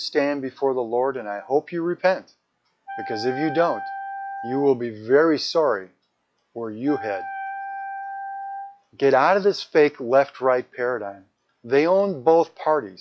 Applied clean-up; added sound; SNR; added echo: classical method log-MMSE.